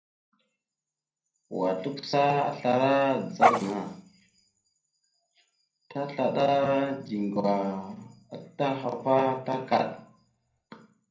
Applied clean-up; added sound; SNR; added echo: none; Dog; -4 dB; reverberation time 0.6 s.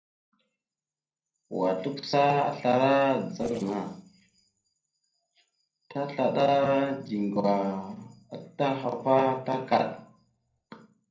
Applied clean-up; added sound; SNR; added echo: neural separator model SepFormer DNS4.